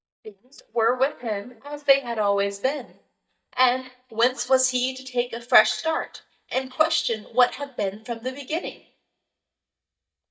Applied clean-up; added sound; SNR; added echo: neural mask model DeepFilterNet 3.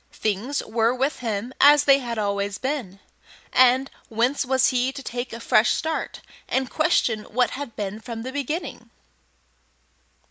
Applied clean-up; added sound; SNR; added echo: none; none; none; none.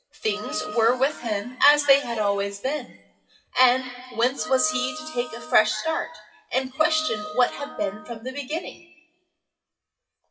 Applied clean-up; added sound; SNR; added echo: classical method WPE with log-MMSE.